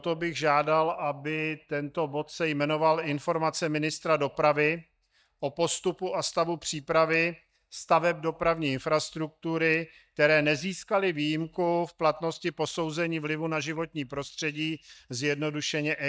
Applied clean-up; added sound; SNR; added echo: neural mask model DeepFilterNet 3.